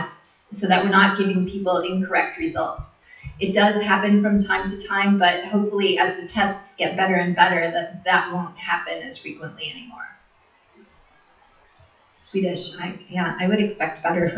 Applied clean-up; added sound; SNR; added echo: classical method WPE with log-MMSE.